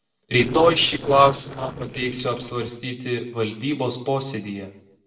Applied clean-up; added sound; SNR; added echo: neural separator model SepFormer DNS4.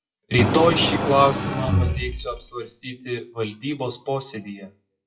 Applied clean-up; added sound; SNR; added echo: classical method WPE with log-MMSE.